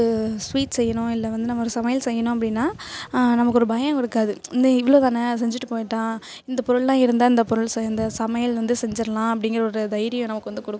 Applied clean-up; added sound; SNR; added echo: none; none; none; none.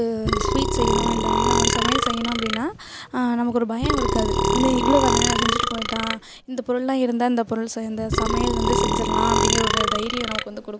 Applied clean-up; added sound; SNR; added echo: none; Burping, eructation; -3 dB; none.